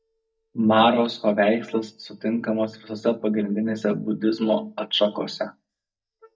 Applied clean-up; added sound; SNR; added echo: neural mask model DeepFilterNet 3.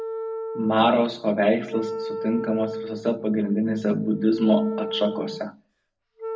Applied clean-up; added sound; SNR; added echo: none; Wind instrument, woodwind instrument; 9 dB; reverberation time 0.4 s.